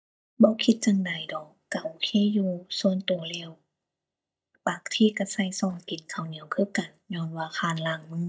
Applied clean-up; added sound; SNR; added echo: neural mask model DeepFilterNet 3.